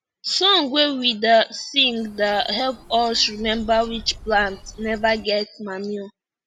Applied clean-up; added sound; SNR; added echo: none; Bird; 19 dB; none.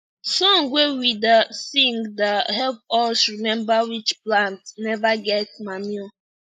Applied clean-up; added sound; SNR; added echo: neural mask model Resemble Enhance denoiser.